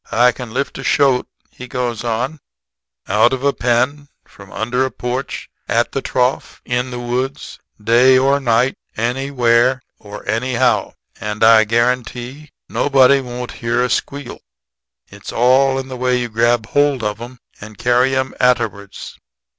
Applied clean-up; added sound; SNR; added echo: none; none; none; none.